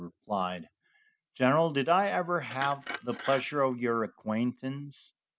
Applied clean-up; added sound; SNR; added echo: none; Glass; 13 dB; none.